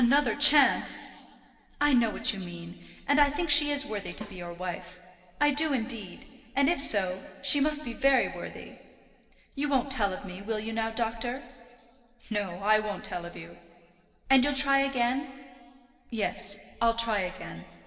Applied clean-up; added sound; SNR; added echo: none; Snare drum; 18 dB; reverberation time 1.9 s.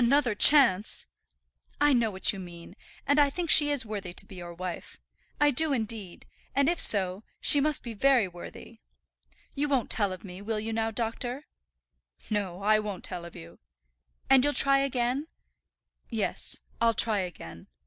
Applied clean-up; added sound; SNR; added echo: none; none; none; none.